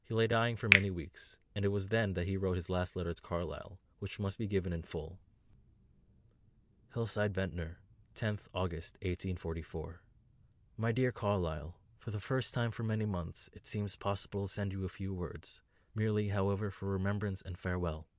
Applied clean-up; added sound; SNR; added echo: none; Finger snapping; -1 dB; none.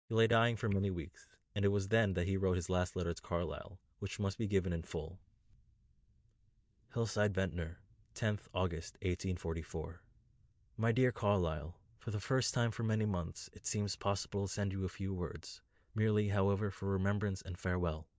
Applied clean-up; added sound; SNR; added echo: neural mask model DeepFilterNet 3.